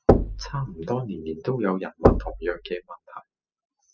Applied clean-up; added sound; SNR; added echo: classical method spectral subtraction.